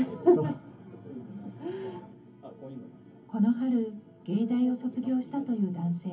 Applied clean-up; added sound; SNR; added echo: none; none; none; reverberation time 0.3 s.